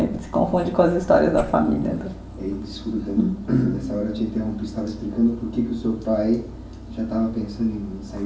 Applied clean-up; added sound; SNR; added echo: none; none; none; reverberation time 0.7 s.